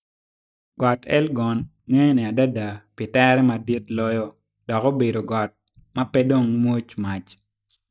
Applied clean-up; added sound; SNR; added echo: neural mask model DeepFilterNet 3.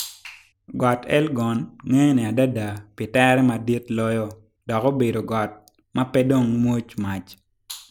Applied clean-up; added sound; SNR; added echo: none; none; none; none.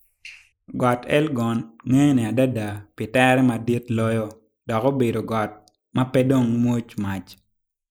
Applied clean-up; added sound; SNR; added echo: neural mask model Resemble Enhance denoiser.